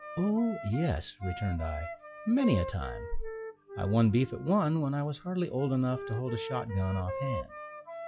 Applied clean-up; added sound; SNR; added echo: classical method log-MMSE.